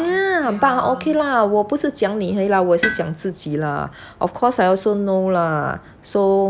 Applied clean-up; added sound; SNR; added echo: none; Tools; 13 dB; none.